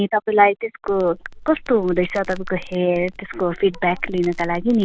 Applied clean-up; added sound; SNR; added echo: none; Crackle; 14 dB; none.